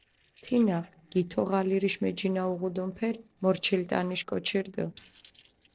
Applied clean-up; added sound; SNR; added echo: neural separator model SepFormer DNS4.